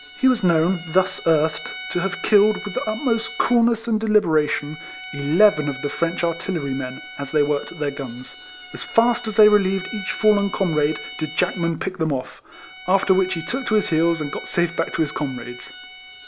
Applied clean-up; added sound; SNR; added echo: none; Bowed string instrument; 15 dB; none.